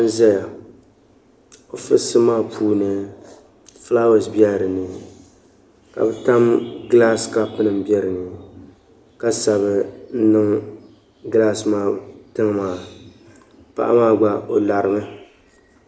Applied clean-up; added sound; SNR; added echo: none; none; none; none.